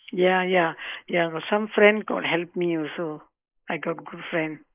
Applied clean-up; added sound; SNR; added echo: neural mask model Resemble Enhance denoiser.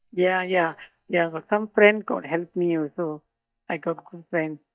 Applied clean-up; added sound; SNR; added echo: neural mask model DeepFilterNet 3.